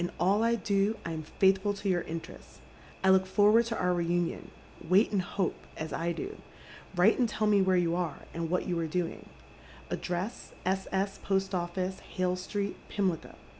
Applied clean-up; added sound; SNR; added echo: none; none; none; none.